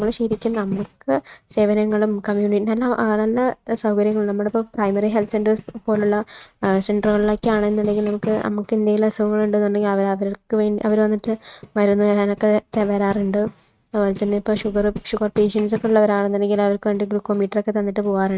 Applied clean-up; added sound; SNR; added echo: neural mask model RNNoise.